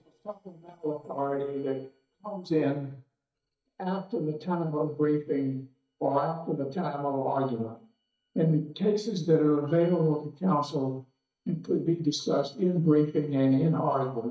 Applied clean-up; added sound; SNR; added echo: neural mask model DeepFilterNet 3.